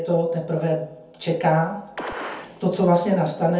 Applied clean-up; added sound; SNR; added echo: none; Gunshot, gunfire; 13 dB; reverberation time 0.5 s.